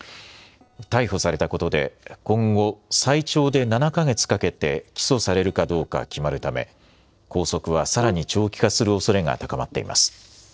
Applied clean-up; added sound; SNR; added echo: neural separator model SepFormer DNS4.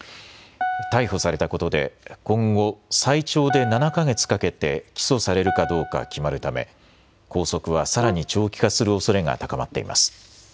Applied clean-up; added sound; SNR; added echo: none; Brass instrument + Piano; 9 dB; none.